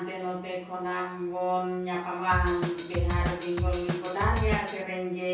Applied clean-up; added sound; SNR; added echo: none; Drum kit; -1 dB; reverberation time 0.6 s.